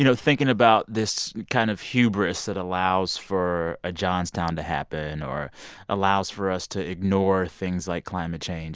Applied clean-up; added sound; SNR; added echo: none; none; none; none.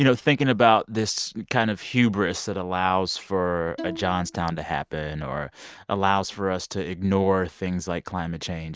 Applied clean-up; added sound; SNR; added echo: neural mask model RNNoise.